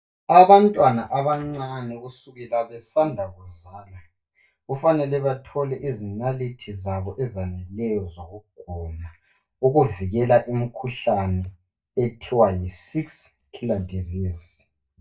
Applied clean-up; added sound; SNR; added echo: neural mask model DeepFilterNet 3.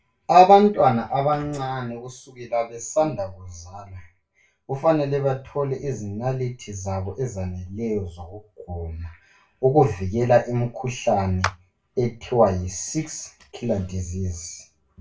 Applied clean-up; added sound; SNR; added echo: none; Clapping; 12 dB; reverberation time 0.2 s.